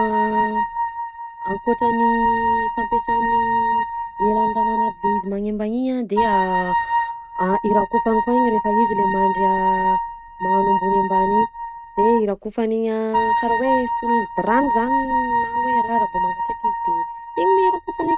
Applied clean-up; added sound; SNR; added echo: neural mask model RNNoise.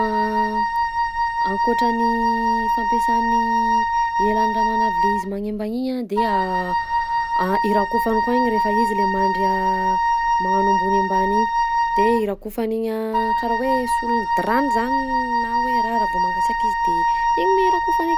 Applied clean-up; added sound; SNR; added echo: none; Wind instrument, woodwind instrument; -5 dB; none.